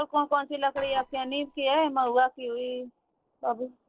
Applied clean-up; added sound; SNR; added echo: neural separator model SepFormer DNS4.